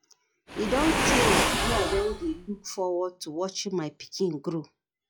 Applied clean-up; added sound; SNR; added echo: classical method log-MMSE.